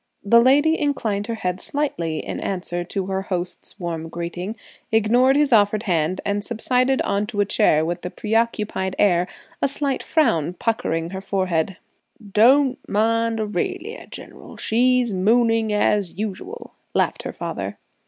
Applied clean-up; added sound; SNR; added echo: none; none; none; none.